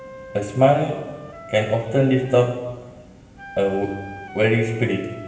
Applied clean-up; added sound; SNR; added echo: none; Wind instrument, woodwind instrument; 18 dB; reverberation time 1.4 s.